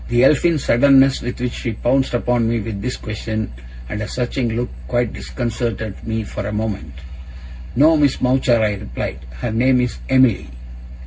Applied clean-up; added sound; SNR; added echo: none; none; none; reverberation time 0.4 s.